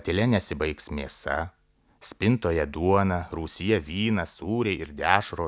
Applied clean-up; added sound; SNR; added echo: none; none; none; none.